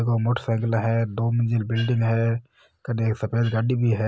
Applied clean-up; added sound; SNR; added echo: none; none; none; none.